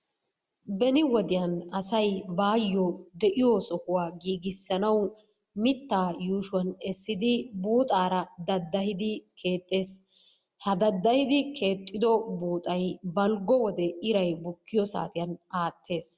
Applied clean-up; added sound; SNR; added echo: none; none; none; none.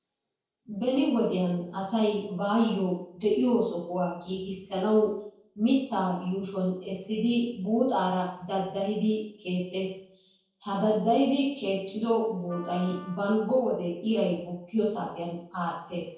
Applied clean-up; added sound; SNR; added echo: neural separator model SepFormer DNS4.